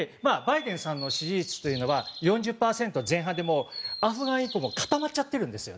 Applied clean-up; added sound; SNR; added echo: none; Bird vocalization, bird call, bird song; 14 dB; none.